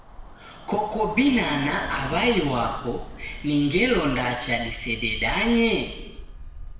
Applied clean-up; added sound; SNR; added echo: none; Bus; 12 dB; reverberation time 1.0 s.